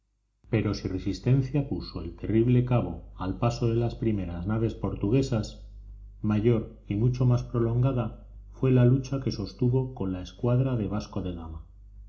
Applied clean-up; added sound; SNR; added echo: none; none; none; reverberation time 0.4 s.